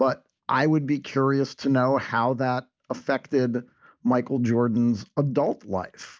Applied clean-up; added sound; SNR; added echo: none; none; none; none.